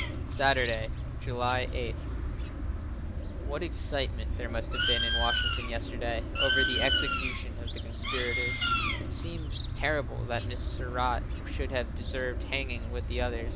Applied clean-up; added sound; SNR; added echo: none; Bird; -3 dB; none.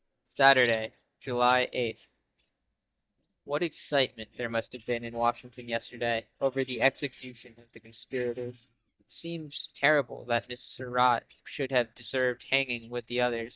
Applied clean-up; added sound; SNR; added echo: neural mask model DeepFilterNet 3.